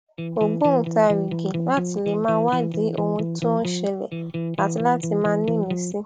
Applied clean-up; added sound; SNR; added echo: none; Electric guitar; 4 dB; none.